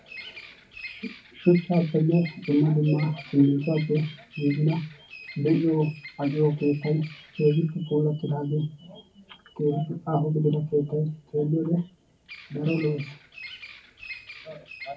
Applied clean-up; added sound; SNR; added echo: none; Bird vocalization, bird call, bird song; 20 dB; reverberation time 0.3 s.